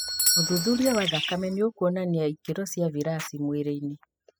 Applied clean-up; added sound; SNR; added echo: classical method spectral subtraction.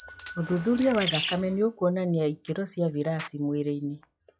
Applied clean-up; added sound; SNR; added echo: classical method log-MMSE.